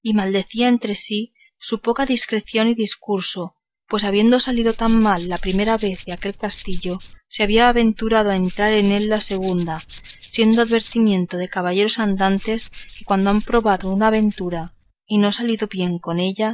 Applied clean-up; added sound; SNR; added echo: neural mask model DeepFilterNet 3.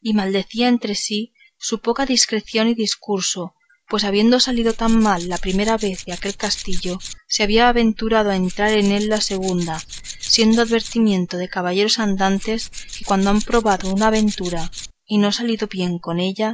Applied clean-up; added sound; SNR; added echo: none; Tools; 13 dB; none.